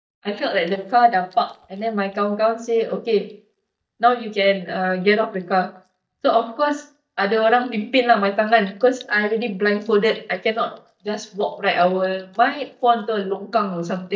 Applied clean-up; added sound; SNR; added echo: neural mask model DeepFilterNet 3.